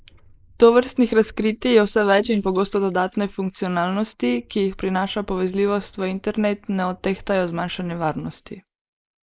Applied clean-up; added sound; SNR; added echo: neural mask model Resemble Enhance denoiser.